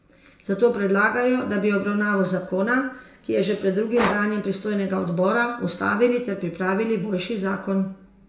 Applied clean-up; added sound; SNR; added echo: none; Breathing; 11 dB; reverberation time 0.6 s.